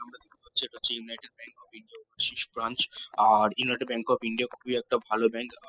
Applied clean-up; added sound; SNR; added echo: classical method spectral subtraction.